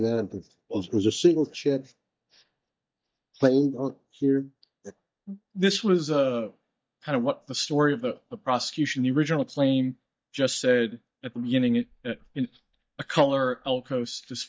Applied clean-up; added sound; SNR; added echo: neural mask model DeepFilterNet 3.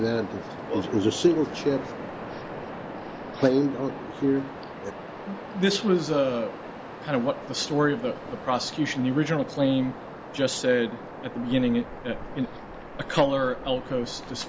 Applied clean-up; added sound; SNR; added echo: none; Waves, surf; 11 dB; none.